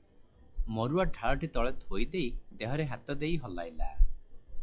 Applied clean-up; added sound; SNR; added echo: classical method log-MMSE.